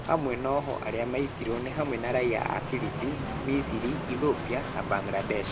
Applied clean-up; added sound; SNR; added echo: none; Bicycle; 5 dB; none.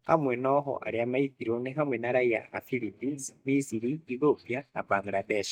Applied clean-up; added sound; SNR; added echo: neural mask model DeepFilterNet 3.